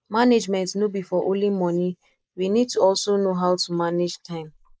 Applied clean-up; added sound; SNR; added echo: neural mask model Resemble Enhance denoiser.